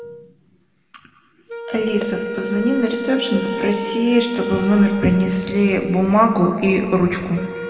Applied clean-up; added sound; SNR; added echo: none; Wind instrument, woodwind instrument; 10 dB; reverberation time 2.3 s.